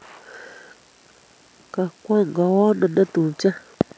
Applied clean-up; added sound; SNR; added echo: none; none; none; none.